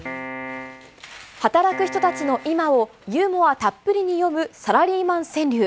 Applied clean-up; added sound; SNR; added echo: none; Piano; 12 dB; none.